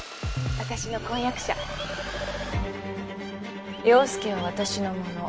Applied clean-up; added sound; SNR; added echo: none; Chirp, tweet + Bowed string instrument; 12 dB; none.